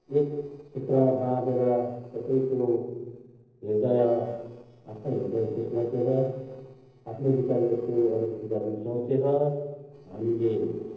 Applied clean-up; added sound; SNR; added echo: neural separator model SepFormer DNS4.